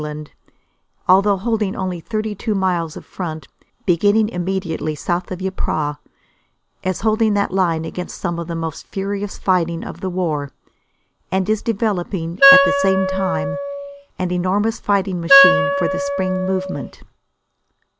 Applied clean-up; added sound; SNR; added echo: none; Wind instrument, woodwind instrument; -3 dB; none.